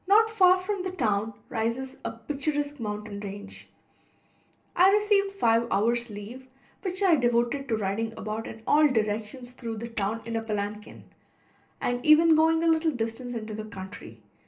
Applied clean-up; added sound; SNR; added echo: none; Shatter; 14 dB; reverberation time 0.3 s.